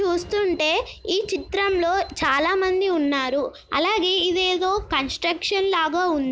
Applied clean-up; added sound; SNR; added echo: none; none; none; none.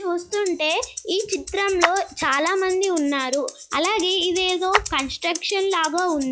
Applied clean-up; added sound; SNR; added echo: classical method log-MMSE.